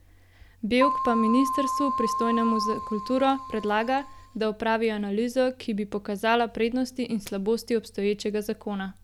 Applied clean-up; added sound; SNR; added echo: none; Keyboard (musical); 3 dB; none.